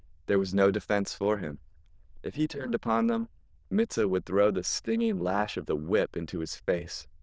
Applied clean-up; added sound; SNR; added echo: neural diffusion model UNIVERSE++.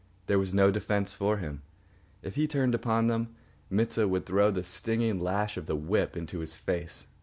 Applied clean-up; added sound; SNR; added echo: none; none; none; none.